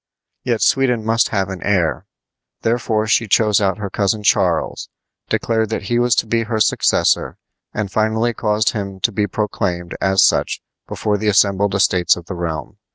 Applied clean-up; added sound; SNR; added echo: none; none; none; none.